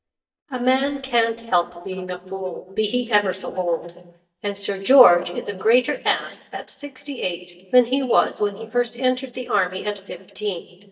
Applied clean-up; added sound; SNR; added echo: neural mask model DeepFilterNet 3.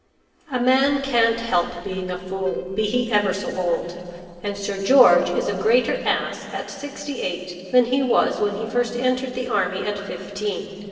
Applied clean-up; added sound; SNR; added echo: neural separator model SepFormer DNS4.